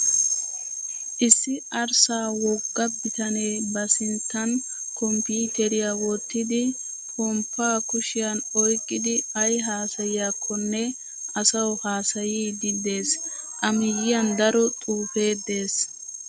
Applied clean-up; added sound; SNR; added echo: none; none; none; none.